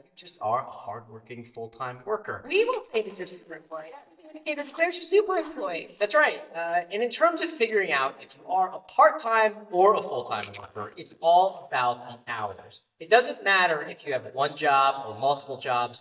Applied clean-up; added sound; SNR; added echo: neural mask model DeepFilterNet 3.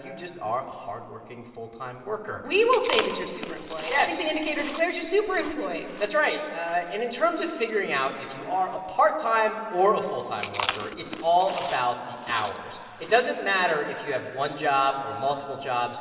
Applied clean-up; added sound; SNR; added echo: none; Chewing, mastication; 11 dB; reverberation time 2.7 s.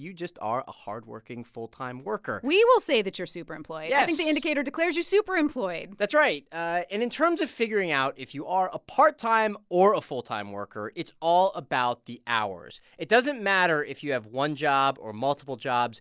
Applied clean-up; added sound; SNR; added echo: none; none; none; none.